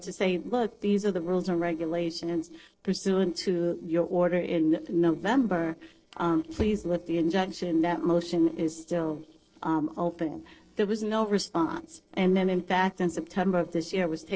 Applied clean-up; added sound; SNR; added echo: neural separator model SepFormer DNS4.